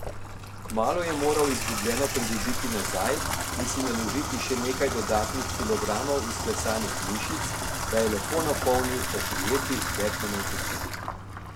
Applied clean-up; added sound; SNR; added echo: none; Bathtub (filling or washing) / Water tap, faucet; 1 dB; none.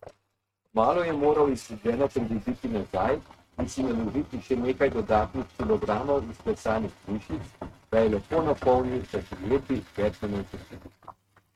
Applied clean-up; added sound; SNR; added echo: neural mask model RNNoise.